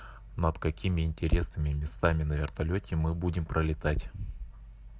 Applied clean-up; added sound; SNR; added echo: none; none; none; none.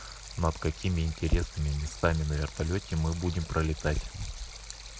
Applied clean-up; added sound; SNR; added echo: none; Stream; 16 dB; none.